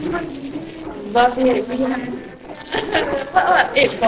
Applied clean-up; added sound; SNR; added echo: neural separator model SepFormer DNS4.